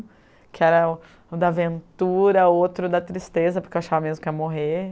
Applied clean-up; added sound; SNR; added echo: none; none; none; none.